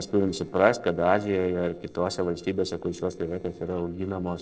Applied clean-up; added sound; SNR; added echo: neural separator model SepFormer DNS4.